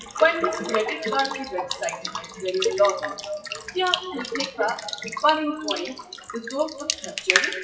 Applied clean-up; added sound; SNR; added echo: classical method WPE with log-MMSE.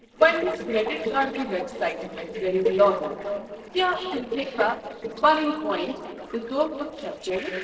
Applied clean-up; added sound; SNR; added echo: neural separator model SepFormer DNS4.